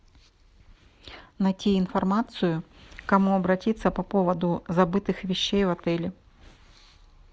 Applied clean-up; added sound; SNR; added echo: none; none; none; none.